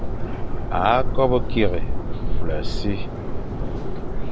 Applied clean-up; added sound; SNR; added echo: none; Subway, metro, underground; -5 dB; none.